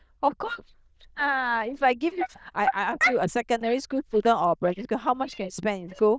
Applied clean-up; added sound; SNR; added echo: neural diffusion model UNIVERSE++.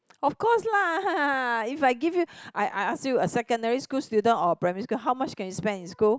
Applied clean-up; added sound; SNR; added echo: none; none; none; none.